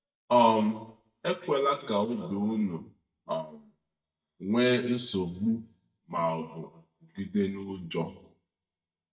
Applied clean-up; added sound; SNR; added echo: neural mask model DeepFilterNet 3.